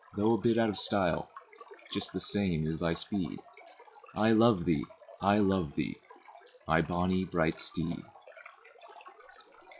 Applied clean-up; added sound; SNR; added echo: classical method log-MMSE.